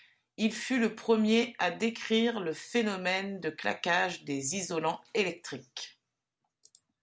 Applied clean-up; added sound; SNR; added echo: none; none; none; none.